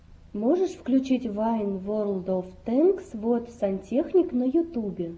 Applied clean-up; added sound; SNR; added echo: none; none; none; none.